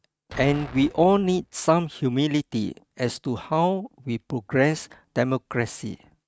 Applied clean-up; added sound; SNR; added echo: neural mask model RNNoise.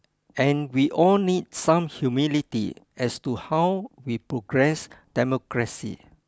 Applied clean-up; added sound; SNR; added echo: none; none; none; none.